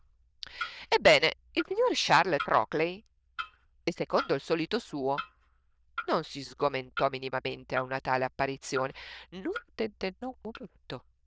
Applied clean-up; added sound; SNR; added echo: neural diffusion model UNIVERSE++.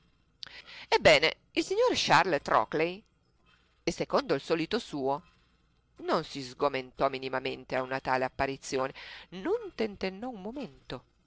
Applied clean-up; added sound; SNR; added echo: neural separator model SepFormer DNS4.